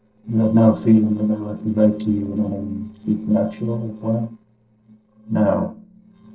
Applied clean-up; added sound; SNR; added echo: neural separator model SepFormer DNS4.